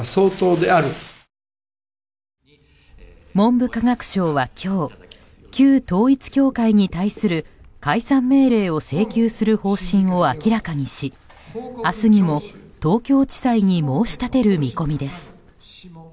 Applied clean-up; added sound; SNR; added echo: none; none; none; none.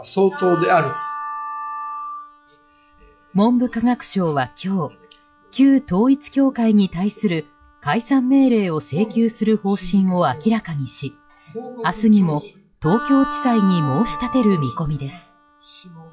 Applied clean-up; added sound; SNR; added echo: classical method log-MMSE.